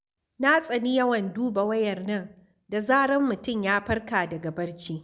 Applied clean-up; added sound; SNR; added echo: none; none; none; none.